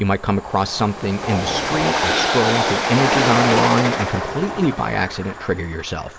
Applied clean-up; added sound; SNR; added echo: none; Train; 1 dB; none.